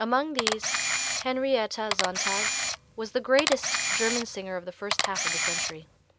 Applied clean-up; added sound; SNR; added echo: none; Camera; 0 dB; none.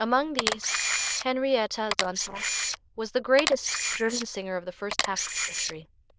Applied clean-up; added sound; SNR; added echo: neural diffusion model UNIVERSE++.